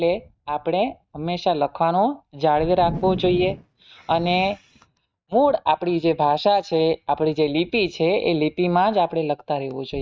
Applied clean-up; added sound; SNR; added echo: neural mask model RNNoise.